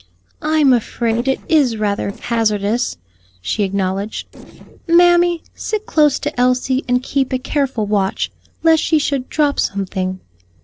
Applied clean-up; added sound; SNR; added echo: neural separator model SepFormer DNS4.